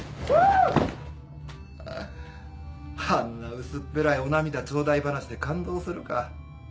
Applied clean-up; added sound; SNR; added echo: none; none; none; none.